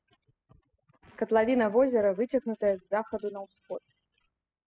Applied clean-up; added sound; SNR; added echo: classical method spectral subtraction.